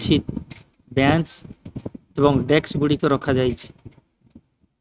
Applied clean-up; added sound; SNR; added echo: neural mask model RNNoise.